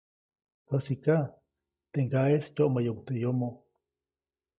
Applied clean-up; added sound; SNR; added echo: neural mask model DeepFilterNet 3.